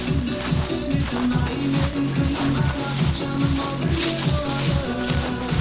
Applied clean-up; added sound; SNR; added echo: none; Walk, footsteps; 6 dB; reverberation time 0.6 s.